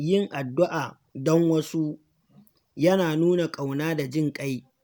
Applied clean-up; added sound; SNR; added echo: none; none; none; none.